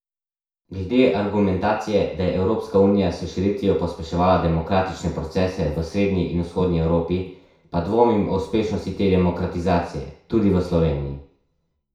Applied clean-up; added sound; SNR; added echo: none; none; none; reverberation time 0.6 s.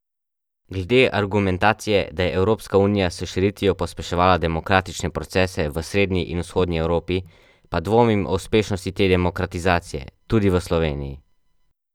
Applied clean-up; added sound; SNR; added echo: none; none; none; none.